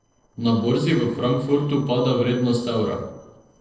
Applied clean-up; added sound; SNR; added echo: neural separator model SepFormer DNS4.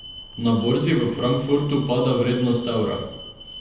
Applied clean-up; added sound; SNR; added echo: none; Alarm; 17 dB; reverberation time 0.9 s.